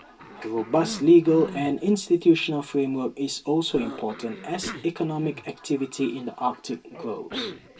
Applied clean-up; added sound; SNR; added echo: none; Cough; 17 dB; reverberation time 0.2 s.